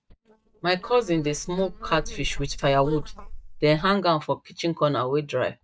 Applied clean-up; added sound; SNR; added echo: neural mask model DeepFilterNet 3.